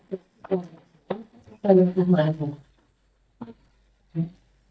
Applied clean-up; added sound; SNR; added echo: neural mask model DeepFilterNet 3.